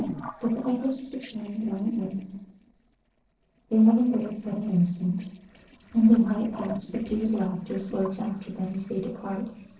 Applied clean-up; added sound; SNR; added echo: neural separator model SepFormer DNS4.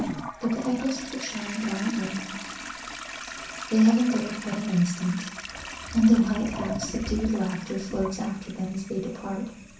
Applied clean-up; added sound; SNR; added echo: none; Toilet flush; 10 dB; reverberation time 0.6 s.